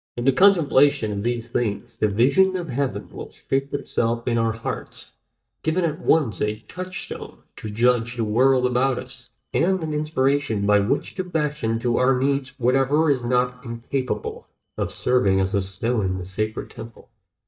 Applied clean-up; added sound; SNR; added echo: neural mask model DeepFilterNet 3.